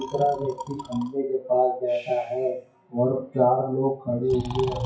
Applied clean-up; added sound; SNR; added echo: classical method WPE with log-MMSE.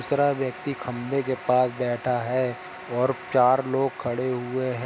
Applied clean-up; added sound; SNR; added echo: none; none; none; none.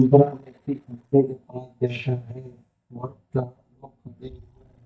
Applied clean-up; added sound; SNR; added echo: neural mask model DeepFilterNet 3.